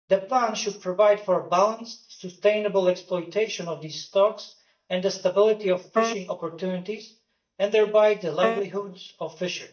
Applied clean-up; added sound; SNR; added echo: neural mask model DeepFilterNet 3.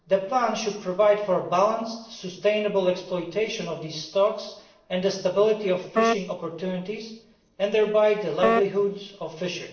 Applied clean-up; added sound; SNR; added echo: neural separator model SepFormer DNS4.